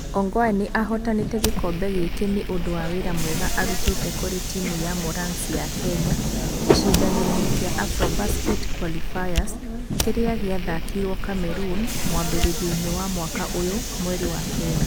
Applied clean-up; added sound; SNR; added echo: none; Subway, metro, underground + Fire; -3 dB; none.